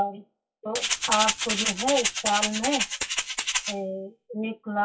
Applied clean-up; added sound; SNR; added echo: classical method WPE with log-MMSE.